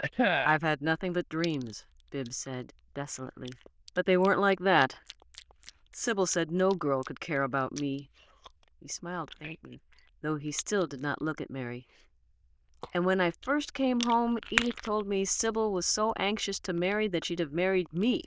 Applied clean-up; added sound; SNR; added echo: neural diffusion model UNIVERSE++.